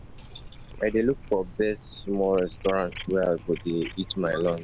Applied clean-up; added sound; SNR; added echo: none; Cat; 15 dB; none.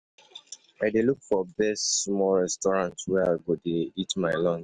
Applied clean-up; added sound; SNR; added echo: none; none; none; none.